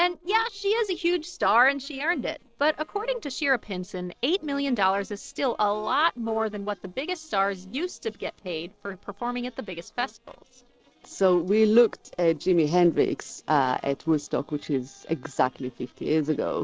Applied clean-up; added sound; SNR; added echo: neural separator model SepFormer DNS4.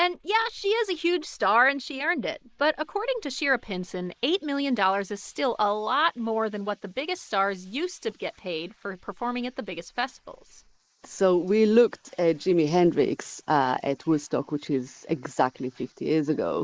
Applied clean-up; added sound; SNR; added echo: neural mask model Resemble Enhance denoiser.